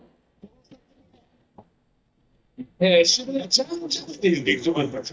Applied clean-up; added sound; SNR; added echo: neural mask model DeepFilterNet 3.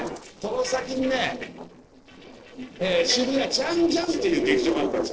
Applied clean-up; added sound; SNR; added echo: neural separator model SepFormer DNS4.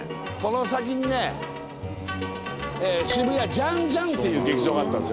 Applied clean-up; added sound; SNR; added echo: none; none; none; none.